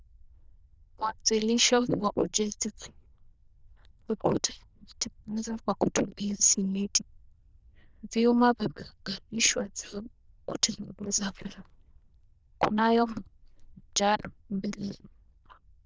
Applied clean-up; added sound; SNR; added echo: neural diffusion model UNIVERSE++.